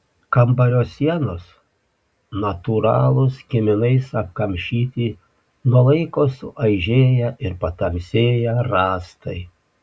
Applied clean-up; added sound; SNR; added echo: none; none; none; none.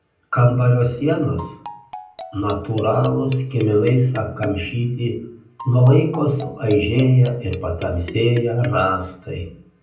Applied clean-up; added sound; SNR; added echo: none; Marimba, xylophone; 17 dB; reverberation time 0.6 s.